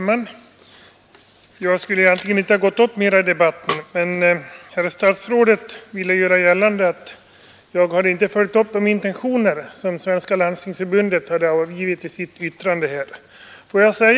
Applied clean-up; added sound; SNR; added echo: none; Snare drum; 12 dB; none.